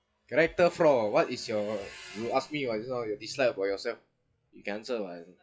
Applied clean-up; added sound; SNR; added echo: classical method WPE with log-MMSE.